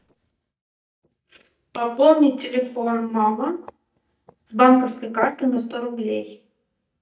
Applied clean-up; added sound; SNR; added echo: neural mask model DeepFilterNet 3.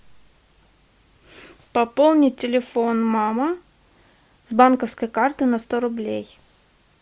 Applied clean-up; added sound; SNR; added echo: none; none; none; none.